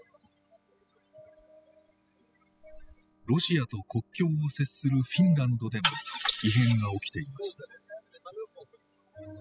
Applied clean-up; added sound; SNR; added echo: classical method spectral subtraction.